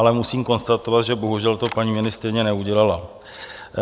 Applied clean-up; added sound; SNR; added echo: none; Splash, splatter; 19 dB; none.